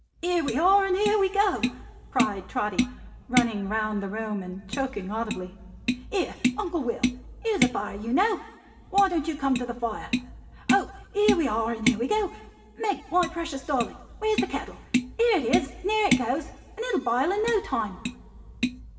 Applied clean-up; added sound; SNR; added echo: none; Tap; 4 dB; reverberation time 1.6 s.